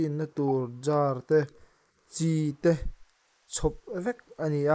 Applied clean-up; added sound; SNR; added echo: neural mask model Resemble Enhance denoiser.